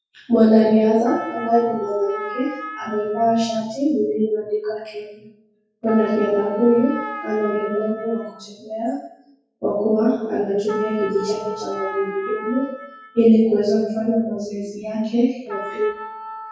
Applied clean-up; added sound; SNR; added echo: classical method WPE with log-MMSE.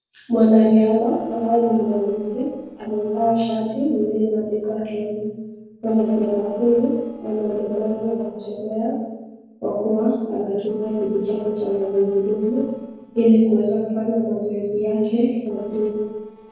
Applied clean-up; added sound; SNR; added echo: neural separator model SepFormer DNS4.